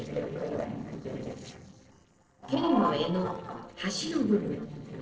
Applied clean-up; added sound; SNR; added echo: neural separator model SepFormer DNS4.